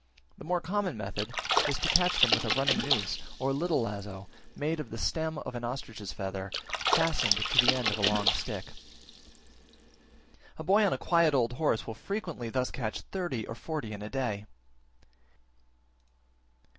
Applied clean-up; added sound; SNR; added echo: none; Splash, splatter; -1 dB; none.